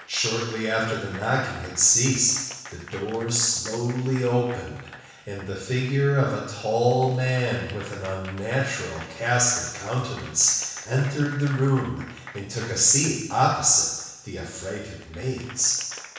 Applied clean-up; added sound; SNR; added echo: none; Applause / Crowd; 19 dB; reverberation time 1.1 s.